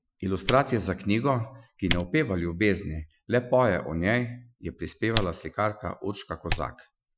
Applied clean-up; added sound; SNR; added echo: classical method Wiener filter.